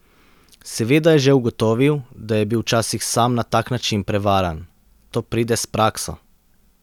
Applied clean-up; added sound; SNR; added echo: none; none; none; none.